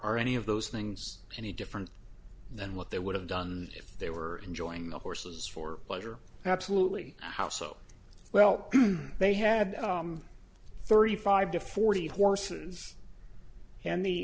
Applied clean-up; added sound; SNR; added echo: none; none; none; none.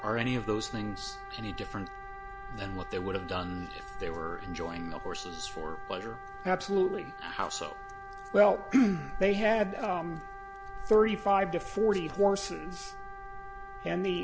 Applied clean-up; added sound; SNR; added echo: none; Wind instrument, woodwind instrument; 13 dB; none.